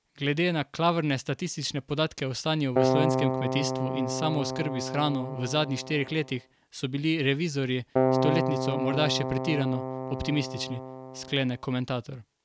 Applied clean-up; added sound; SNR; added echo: none; Keyboard (musical); 0 dB; none.